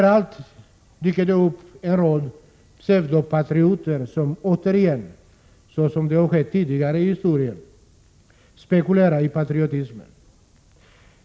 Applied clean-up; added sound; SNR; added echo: none; none; none; none.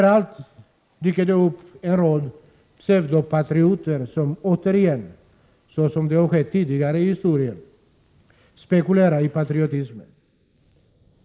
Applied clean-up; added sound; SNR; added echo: neural mask model Resemble Enhance denoiser.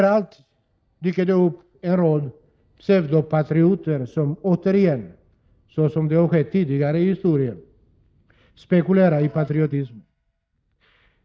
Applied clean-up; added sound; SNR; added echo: neural mask model DeepFilterNet 3.